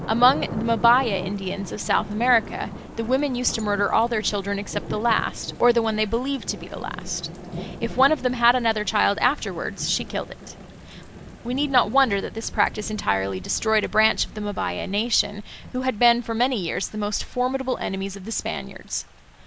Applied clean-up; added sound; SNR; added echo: none; Thunder / Rain; 13 dB; none.